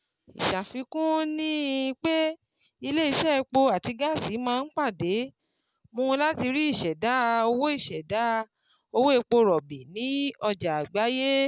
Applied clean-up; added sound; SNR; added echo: none; none; none; none.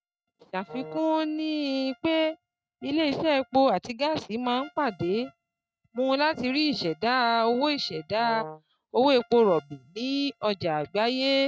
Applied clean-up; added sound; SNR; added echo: neural mask model RNNoise.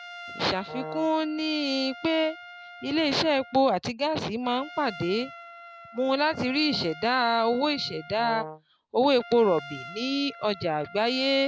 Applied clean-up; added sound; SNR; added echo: none; Brass instrument + Trumpet; 16 dB; none.